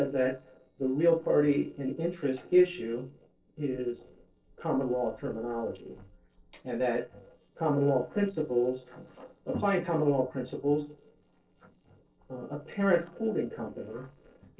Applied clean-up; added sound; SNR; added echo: neural separator model SepFormer DNS4.